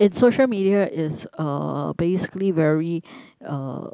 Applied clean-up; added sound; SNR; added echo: none; none; none; none.